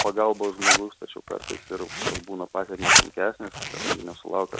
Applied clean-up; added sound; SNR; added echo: none; Zipper (clothing); -3 dB; none.